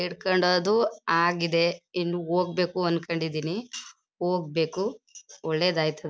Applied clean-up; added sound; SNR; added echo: none; none; none; none.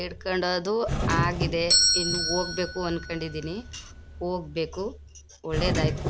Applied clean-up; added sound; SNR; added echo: none; Doorbell; -1 dB; none.